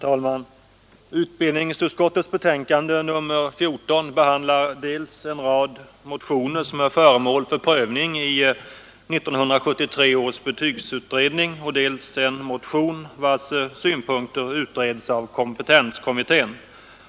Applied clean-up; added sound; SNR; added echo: none; none; none; none.